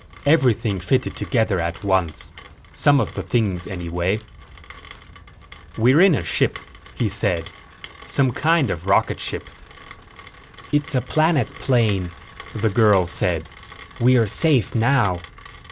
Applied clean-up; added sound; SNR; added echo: none; Rain; 19 dB; none.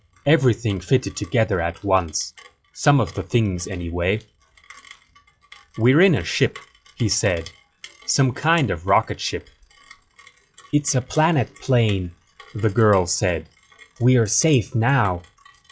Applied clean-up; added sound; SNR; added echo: classical method log-MMSE.